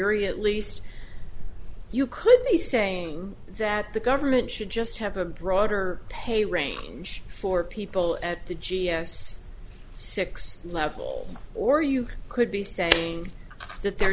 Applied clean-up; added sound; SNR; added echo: none; none; none; none.